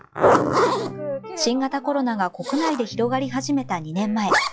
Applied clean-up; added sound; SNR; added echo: classical method log-MMSE.